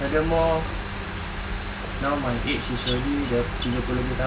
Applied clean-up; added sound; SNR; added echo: none; Bird vocalization, bird call, bird song; 9 dB; none.